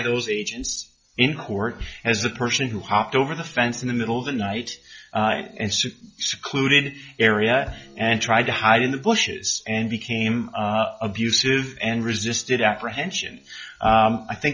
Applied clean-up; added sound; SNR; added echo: classical method log-MMSE.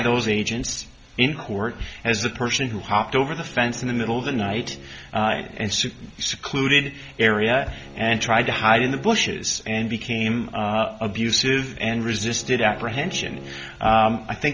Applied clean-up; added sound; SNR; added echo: none; Bowed string instrument; 19 dB; none.